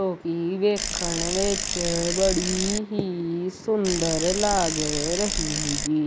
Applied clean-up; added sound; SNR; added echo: none; Bicycle; 2 dB; none.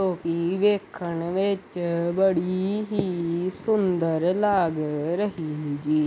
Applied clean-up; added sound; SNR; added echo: none; none; none; none.